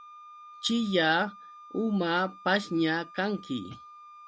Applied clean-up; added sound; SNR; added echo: none; Wind instrument, woodwind instrument; 19 dB; none.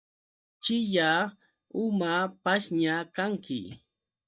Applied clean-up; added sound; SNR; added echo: neural mask model DeepFilterNet 3.